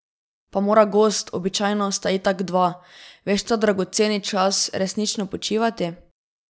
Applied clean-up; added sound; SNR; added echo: none; none; none; none.